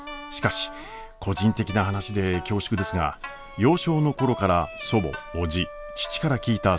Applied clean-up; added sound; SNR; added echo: none; Guitar; 19 dB; none.